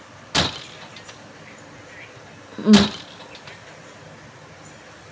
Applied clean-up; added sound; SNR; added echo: none; Shatter; 5 dB; none.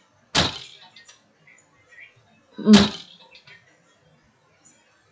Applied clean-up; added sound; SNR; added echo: classical method log-MMSE.